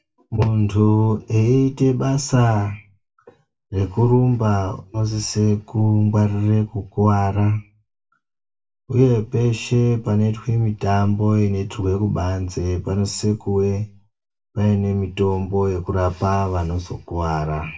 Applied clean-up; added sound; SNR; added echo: none; none; none; reverberation time 0.2 s.